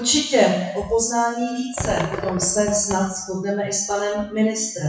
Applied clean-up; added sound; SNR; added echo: classical method WPE with log-MMSE.